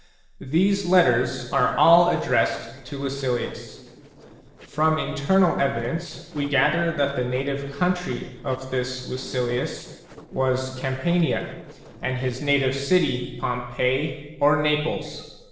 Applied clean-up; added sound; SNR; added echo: neural separator model SepFormer DNS4.